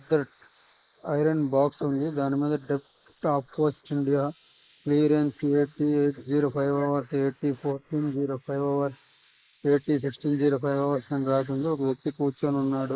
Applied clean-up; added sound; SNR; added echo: neural mask model Resemble Enhance denoiser.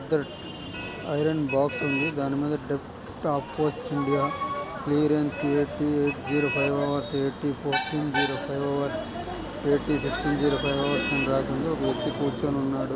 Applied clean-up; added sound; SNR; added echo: none; Motor vehicle (road); 13 dB; none.